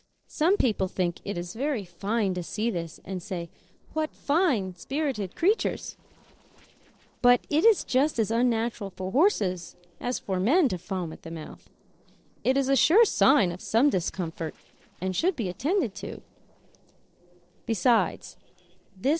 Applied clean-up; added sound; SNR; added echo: neural separator model SepFormer DNS4.